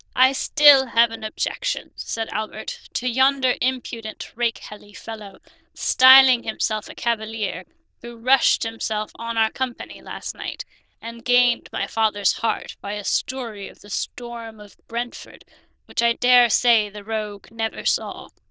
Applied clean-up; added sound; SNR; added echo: neural diffusion model UNIVERSE++.